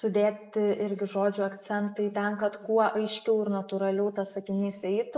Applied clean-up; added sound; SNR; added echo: neural mask model Resemble Enhance denoiser.